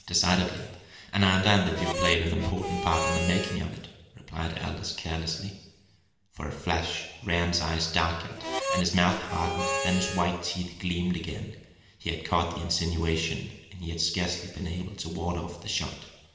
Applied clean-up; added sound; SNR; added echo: none; Harmonica; 3 dB; reverberation time 1.1 s.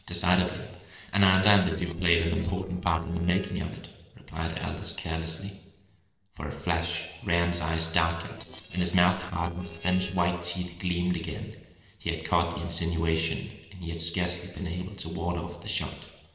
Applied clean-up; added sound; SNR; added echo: neural separator model SepFormer DNS4.